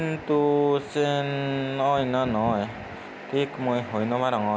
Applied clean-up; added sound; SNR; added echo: none; none; none; none.